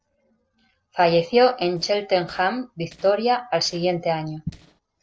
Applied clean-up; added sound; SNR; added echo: neural separator model SepFormer DNS4.